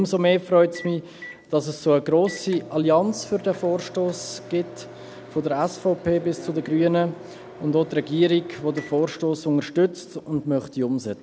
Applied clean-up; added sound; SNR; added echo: none; Microwave oven; 20 dB; none.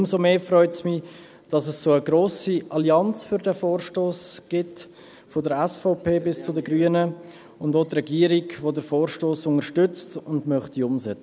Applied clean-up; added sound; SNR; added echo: none; none; none; none.